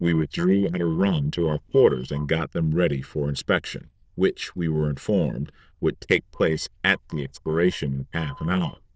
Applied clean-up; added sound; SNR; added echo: neural diffusion model UNIVERSE++.